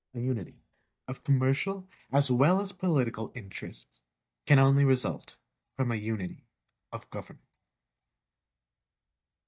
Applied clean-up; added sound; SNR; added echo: neural mask model DeepFilterNet 3.